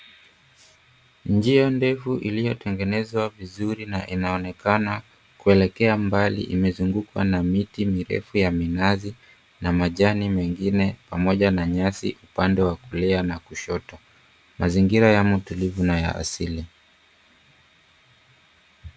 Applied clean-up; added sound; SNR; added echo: none; none; none; none.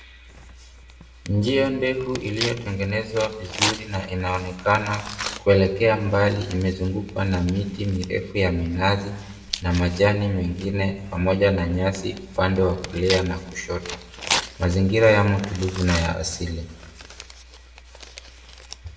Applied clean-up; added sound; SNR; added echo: none; Tearing; 12 dB; reverberation time 0.7 s.